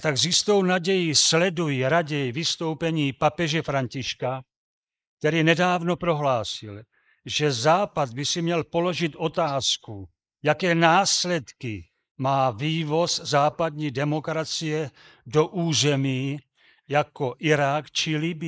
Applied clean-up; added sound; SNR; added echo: neural mask model Resemble Enhance denoiser.